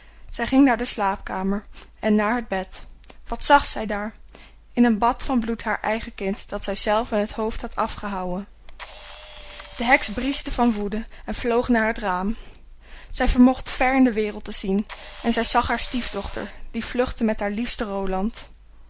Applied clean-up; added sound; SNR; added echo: none; Camera; 19 dB; none.